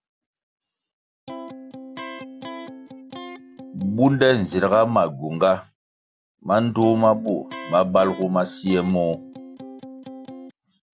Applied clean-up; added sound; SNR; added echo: none; Electric guitar; 14 dB; none.